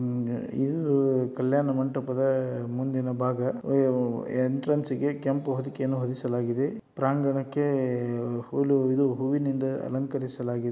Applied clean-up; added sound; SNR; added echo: none; none; none; none.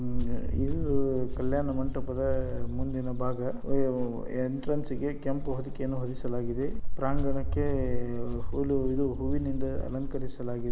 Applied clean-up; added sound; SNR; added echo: none; Walk, footsteps; -3 dB; none.